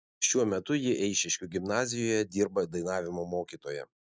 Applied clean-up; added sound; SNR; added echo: none; none; none; none.